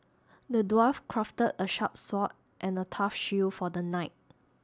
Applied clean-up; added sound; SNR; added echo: none; none; none; none.